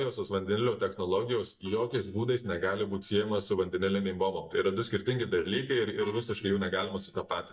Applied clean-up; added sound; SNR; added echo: neural mask model DeepFilterNet 3.